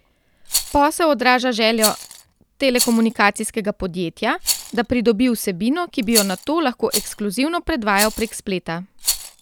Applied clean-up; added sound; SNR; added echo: none; Rattle; 8 dB; none.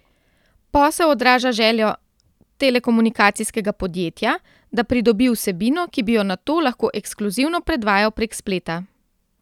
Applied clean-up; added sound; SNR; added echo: none; none; none; none.